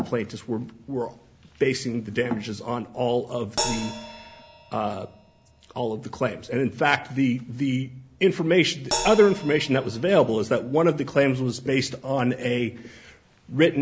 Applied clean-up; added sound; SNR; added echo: none; Crash cymbal; 15 dB; none.